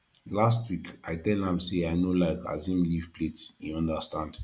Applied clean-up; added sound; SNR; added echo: none; none; none; none.